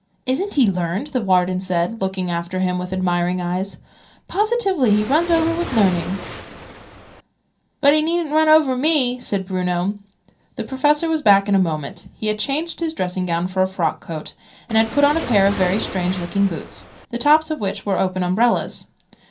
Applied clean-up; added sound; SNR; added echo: none; Waves, surf; 11 dB; reverberation time 0.3 s.